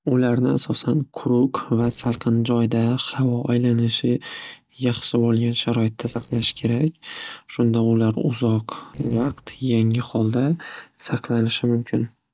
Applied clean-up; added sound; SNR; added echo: neural separator model SepFormer DNS4.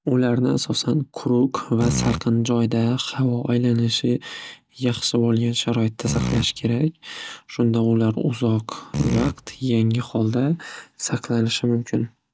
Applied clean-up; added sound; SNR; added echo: none; Fart; 4 dB; none.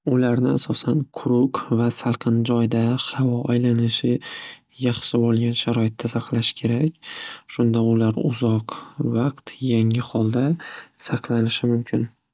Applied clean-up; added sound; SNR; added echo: none; none; none; none.